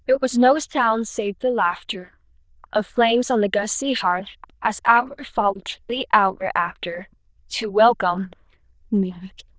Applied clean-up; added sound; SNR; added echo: neural diffusion model UNIVERSE++.